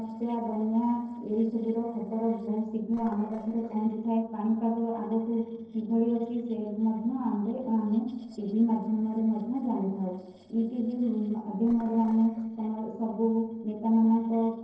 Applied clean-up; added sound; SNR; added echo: neural separator model SepFormer DNS4.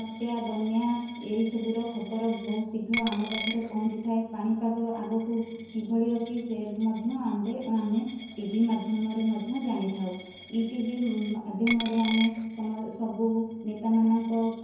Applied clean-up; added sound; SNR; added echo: none; Coin (dropping); 13 dB; reverberation time 0.9 s.